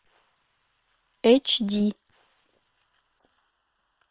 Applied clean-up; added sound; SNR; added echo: neural separator model SepFormer WHAM!.